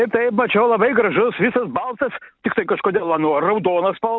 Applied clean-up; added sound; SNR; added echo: none; none; none; none.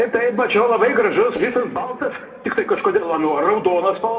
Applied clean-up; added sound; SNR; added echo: neural separator model SepFormer DNS4.